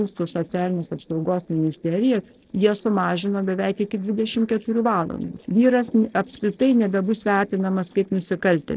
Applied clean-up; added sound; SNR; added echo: neural separator model SepFormer DNS4.